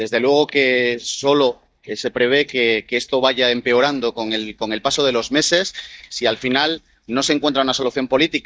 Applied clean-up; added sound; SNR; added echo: neural mask model DeepFilterNet 3.